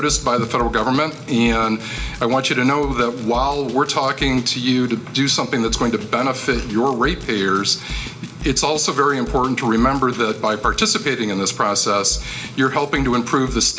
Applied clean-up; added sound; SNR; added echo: none; Drum kit; 14 dB; reverberation time 0.3 s.